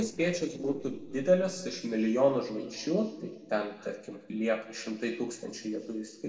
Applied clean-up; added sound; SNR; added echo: neural separator model SepFormer DNS4.